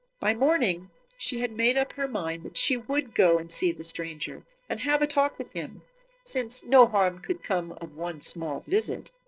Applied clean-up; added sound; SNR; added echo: neural separator model SepFormer DNS4.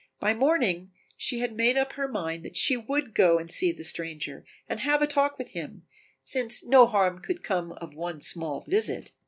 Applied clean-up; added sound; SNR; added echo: none; none; none; none.